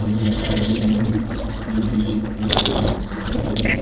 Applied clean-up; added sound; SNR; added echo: neural separator model SepFormer DNS4.